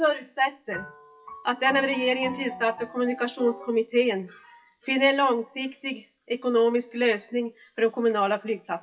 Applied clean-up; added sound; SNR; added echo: classical method WPE with log-MMSE.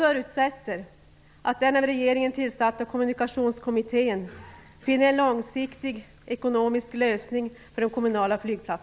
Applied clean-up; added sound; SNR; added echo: none; none; none; none.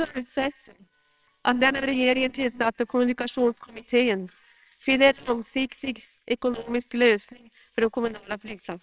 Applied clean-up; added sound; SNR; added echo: neural separator model SepFormer WHAMR!.